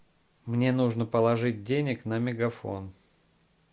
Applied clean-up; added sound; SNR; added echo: none; none; none; none.